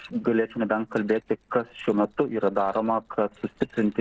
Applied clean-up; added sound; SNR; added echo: neural separator model SepFormer DNS4.